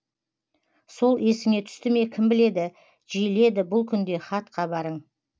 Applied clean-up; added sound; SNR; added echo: none; none; none; none.